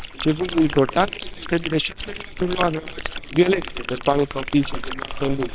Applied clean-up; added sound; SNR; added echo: neural separator model SepFormer WHAMR!.